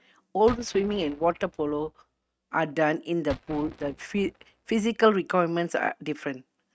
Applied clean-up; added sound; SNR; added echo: neural mask model RNNoise.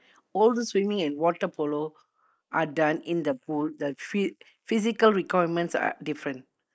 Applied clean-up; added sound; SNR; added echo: neural mask model Resemble Enhance denoiser.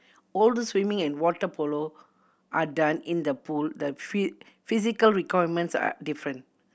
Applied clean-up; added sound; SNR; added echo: none; none; none; none.